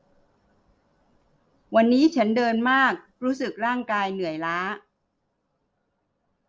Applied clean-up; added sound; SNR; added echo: none; none; none; none.